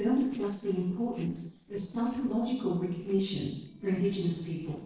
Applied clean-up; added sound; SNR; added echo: neural separator model SepFormer DNS4.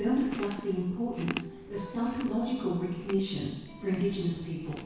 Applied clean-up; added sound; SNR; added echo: none; Chewing, mastication; 13 dB; reverberation time 1.1 s.